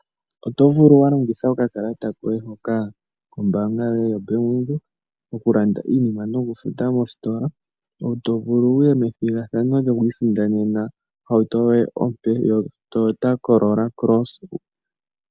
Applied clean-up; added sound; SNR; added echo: none; none; none; none.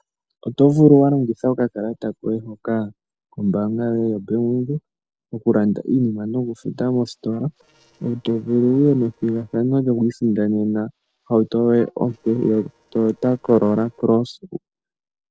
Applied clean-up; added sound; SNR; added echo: neural separator model SepFormer DNS4.